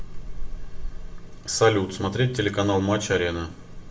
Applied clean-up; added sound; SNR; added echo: none; Wind; 7 dB; reverberation time 0.5 s.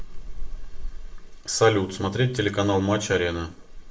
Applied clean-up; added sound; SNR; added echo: neural separator model SepFormer DNS4.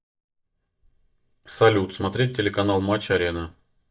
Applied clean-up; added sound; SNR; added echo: neural mask model DeepFilterNet 3.